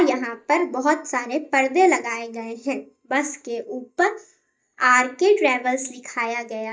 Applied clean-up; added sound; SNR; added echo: neural mask model DeepFilterNet 3.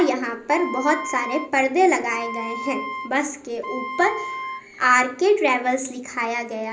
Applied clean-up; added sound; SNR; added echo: none; Wind instrument, woodwind instrument; 9 dB; reverberation time 0.5 s.